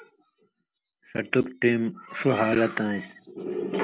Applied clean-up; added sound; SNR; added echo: none; none; none; none.